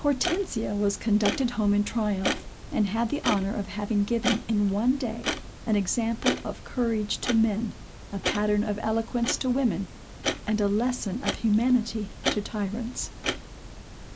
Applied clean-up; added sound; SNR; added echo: none; Clock; 8 dB; none.